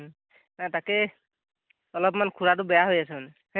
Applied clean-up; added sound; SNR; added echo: none; none; none; none.